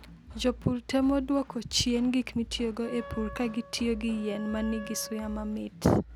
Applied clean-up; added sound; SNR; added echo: none; Wind instrument, woodwind instrument; 16 dB; none.